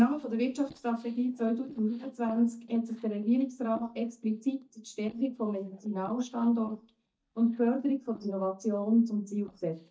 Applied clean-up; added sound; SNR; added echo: neural mask model DeepFilterNet 3.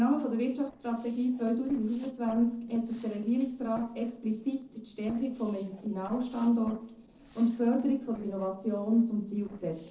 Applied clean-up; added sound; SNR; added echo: neural separator model SepFormer DNS4.